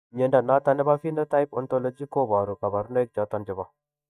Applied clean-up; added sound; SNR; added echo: neural mask model DeepFilterNet 3.